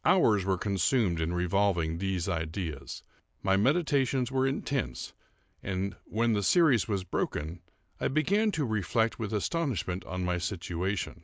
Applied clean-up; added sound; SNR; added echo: none; none; none; none.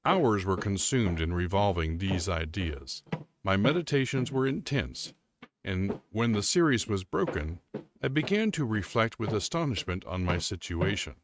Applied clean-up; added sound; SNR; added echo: neural mask model RNNoise.